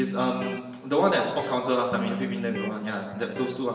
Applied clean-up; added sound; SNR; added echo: none; Electric guitar; 8 dB; reverberation time 1.0 s.